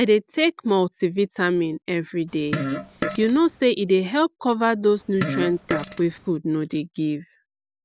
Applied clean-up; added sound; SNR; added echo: none; Fart; 7 dB; none.